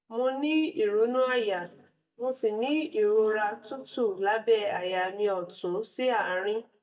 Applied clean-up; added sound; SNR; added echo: neural mask model DeepFilterNet 3.